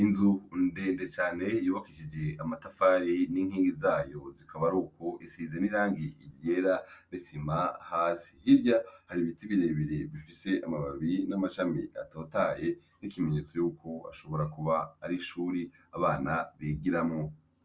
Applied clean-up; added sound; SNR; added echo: none; none; none; none.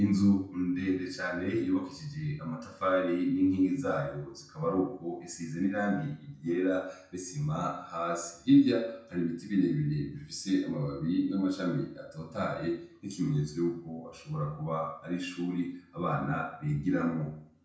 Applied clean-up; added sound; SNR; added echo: none; none; none; reverberation time 0.5 s.